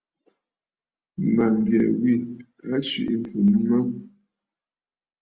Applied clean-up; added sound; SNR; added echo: none; none; none; none.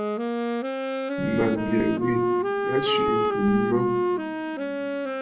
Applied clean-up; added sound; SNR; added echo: none; Wind instrument, woodwind instrument; -2 dB; reverberation time 1.6 s.